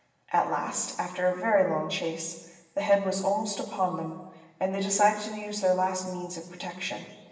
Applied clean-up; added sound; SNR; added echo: none; none; none; reverberation time 1.2 s.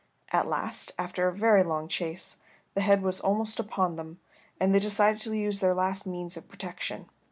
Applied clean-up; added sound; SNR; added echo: none; none; none; none.